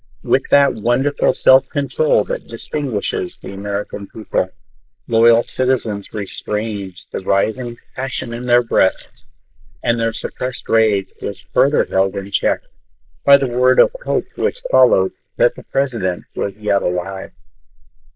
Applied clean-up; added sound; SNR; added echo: neural mask model Resemble Enhance denoiser.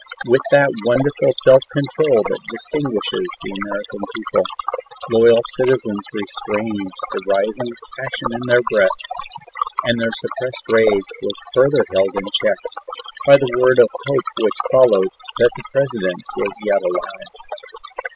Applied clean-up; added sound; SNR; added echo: classical method spectral subtraction.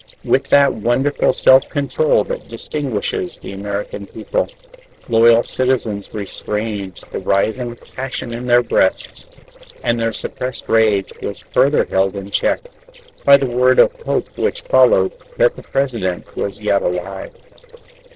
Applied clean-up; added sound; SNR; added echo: neural separator model SepFormer DNS4.